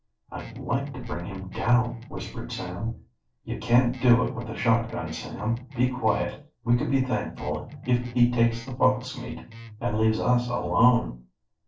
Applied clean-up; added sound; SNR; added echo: neural separator model SepFormer DNS4.